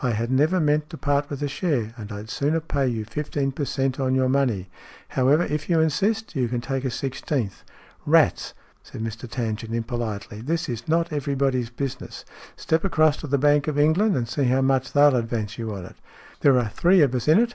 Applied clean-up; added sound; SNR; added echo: none; none; none; none.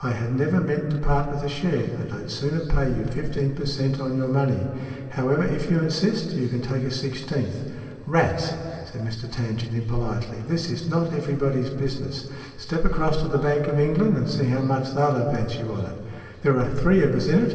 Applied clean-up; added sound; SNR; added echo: none; none; none; reverberation time 2.6 s.